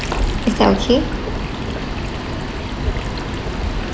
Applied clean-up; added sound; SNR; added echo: none; Sink (filling or washing) / Water; 14 dB; none.